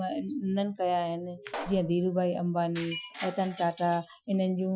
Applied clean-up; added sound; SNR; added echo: classical method Wiener filter.